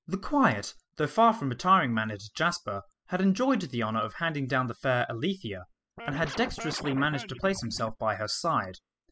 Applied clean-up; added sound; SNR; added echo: classical method spectral subtraction.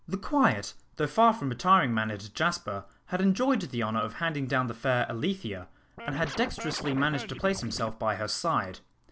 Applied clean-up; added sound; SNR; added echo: none; Scratching (performance technique); 10 dB; none.